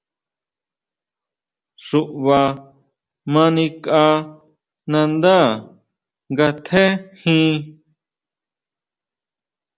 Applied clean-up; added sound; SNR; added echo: none; none; none; none.